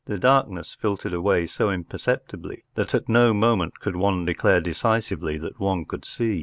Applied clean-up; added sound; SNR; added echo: none; none; none; none.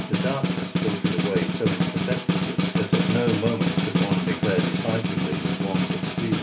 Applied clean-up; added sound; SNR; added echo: none; Snare drum; -5 dB; reverberation time 0.3 s.